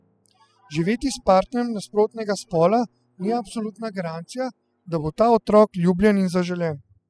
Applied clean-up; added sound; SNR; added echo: classical method spectral subtraction.